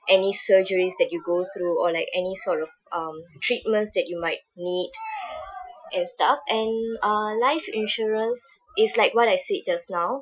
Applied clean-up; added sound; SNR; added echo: classical method Wiener filter.